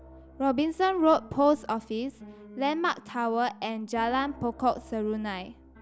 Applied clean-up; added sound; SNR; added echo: none; Piano; 20 dB; none.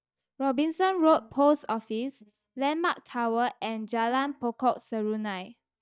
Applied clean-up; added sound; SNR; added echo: neural mask model DeepFilterNet 3.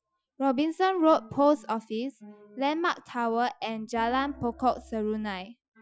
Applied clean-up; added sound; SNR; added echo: classical method Wiener filter.